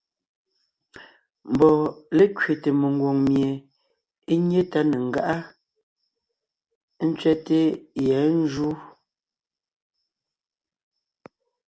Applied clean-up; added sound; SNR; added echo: none; none; none; none.